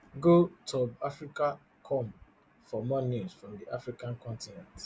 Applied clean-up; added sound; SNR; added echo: none; none; none; none.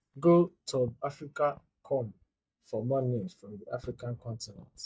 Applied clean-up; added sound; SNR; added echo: neural mask model DeepFilterNet 3.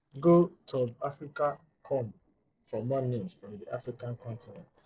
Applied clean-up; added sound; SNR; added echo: neural separator model SepFormer DNS4.